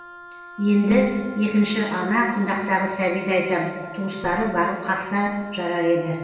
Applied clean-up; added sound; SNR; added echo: none; Wind instrument, woodwind instrument; 18 dB; reverberation time 1.3 s.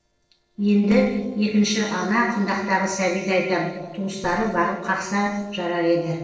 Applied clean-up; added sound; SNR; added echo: neural separator model SepFormer DNS4.